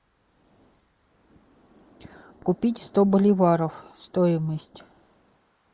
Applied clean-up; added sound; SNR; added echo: neural mask model Resemble Enhance denoiser.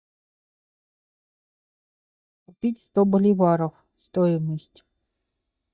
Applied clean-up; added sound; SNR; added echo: neural mask model DeepFilterNet 3.